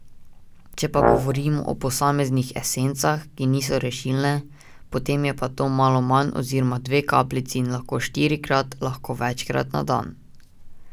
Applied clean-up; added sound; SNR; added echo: none; Brass instrument; 2 dB; none.